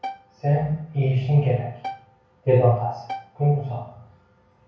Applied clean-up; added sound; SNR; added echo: none; Bowed string instrument; 16 dB; reverberation time 0.6 s.